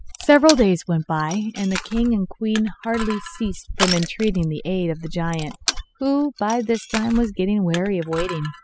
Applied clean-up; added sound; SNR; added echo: classical method spectral subtraction.